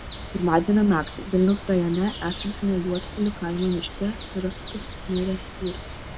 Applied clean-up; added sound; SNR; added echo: none; Bird; 7 dB; none.